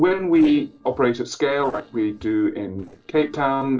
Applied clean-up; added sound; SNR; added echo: neural separator model SepFormer DNS4.